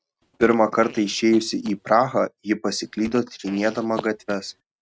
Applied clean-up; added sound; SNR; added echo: neural mask model RNNoise.